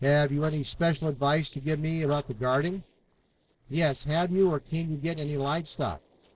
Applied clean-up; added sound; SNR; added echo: neural separator model SepFormer DNS4.